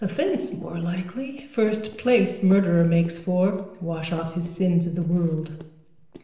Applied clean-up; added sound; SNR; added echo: neural separator model SepFormer DNS4.